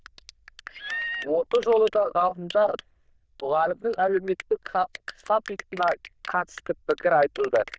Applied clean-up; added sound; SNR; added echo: neural diffusion model UNIVERSE++.